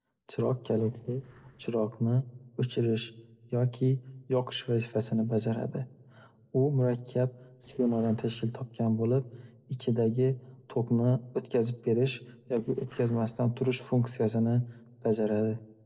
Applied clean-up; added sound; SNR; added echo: neural separator model SepFormer DNS4.